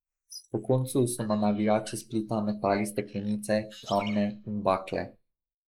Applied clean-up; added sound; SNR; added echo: neural mask model Resemble Enhance denoiser.